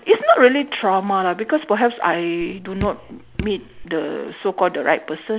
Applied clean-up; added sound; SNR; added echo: none; Drip; 12 dB; none.